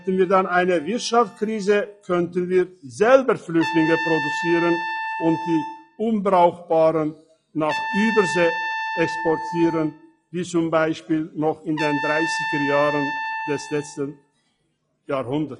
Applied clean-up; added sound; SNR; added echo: classical method log-MMSE.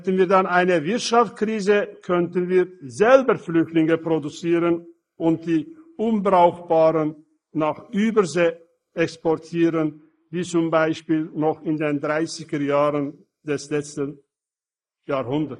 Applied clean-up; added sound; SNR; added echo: neural mask model Resemble Enhance denoiser.